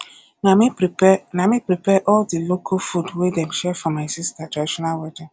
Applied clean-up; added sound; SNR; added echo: none; none; none; none.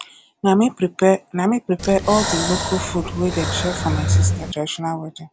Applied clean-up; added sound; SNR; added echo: none; Breathing; 1 dB; none.